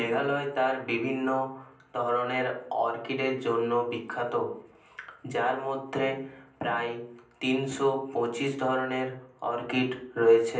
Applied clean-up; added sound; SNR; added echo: none; none; none; reverberation time 0.6 s.